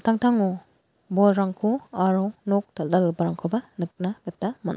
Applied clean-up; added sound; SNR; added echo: none; none; none; none.